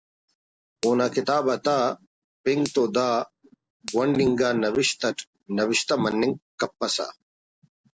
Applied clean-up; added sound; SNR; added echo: neural separator model SepFormer DNS4.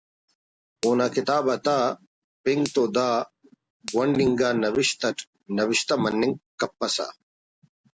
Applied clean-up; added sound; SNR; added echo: none; Finger snapping; 19 dB; none.